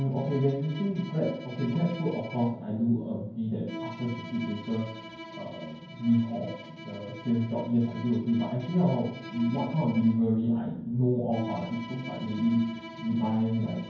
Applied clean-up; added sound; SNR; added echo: none; Bowed string instrument; 16 dB; reverberation time 0.9 s.